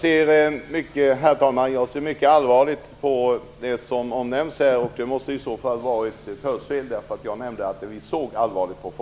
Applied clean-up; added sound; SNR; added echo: none; none; none; none.